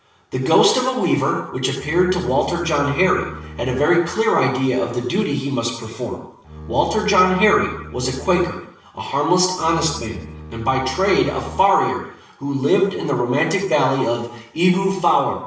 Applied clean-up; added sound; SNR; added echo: none; Bowed string instrument; 15 dB; reverberation time 0.7 s.